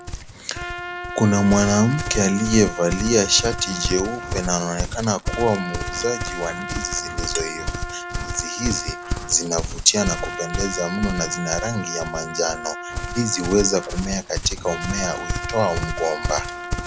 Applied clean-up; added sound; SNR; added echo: none; Livestock, farm animals, working animals + Trumpet; 5 dB; none.